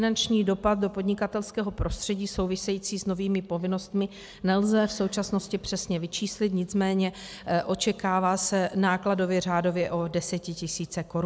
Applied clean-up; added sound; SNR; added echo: none; none; none; none.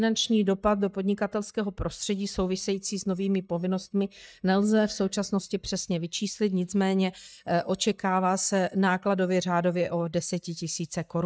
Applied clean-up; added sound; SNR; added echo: neural mask model DeepFilterNet 3.